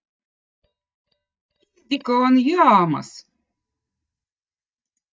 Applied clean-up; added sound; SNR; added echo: neural mask model DeepFilterNet 3.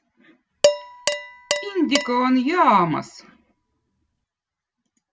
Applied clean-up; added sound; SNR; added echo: none; Dishes, pots, and pans; 3 dB; none.